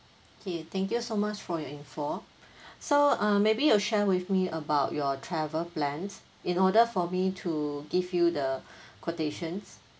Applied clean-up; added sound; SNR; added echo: none; none; none; none.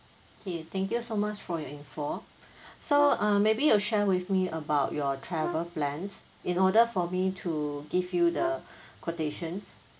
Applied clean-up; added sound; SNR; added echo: none; Brass instrument; 12 dB; none.